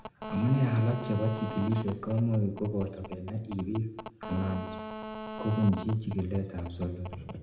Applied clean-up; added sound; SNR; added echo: none; Telephone; 10 dB; reverberation time 0.8 s.